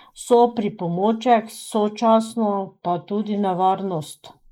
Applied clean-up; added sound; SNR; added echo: neural mask model Resemble Enhance denoiser.